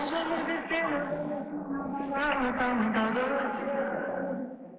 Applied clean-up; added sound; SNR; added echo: neural mask model Resemble Enhance denoiser.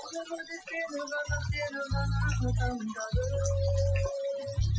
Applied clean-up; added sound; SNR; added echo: classical method Wiener filter.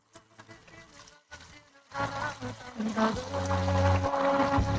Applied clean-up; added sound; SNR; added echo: neural mask model RNNoise.